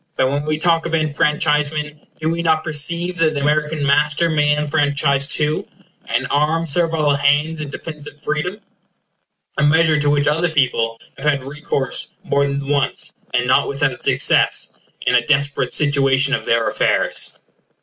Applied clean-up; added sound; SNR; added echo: none; none; none; none.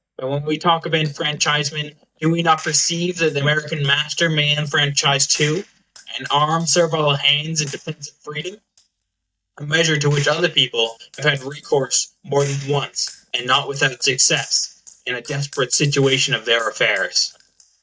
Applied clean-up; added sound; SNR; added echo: neural mask model DeepFilterNet 3.